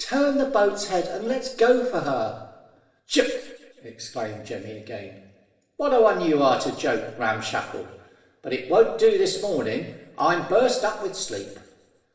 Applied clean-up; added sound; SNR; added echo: none; none; none; reverberation time 0.9 s.